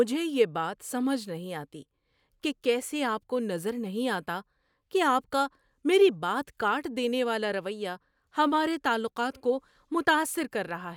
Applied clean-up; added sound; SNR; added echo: none; none; none; none.